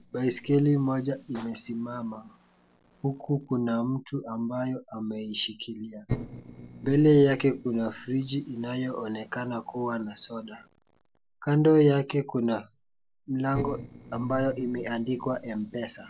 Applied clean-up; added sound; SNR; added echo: neural separator model SepFormer DNS4.